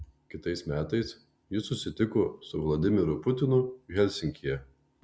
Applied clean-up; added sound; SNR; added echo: none; none; none; none.